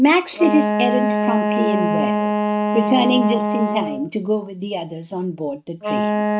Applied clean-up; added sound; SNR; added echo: neural mask model RNNoise.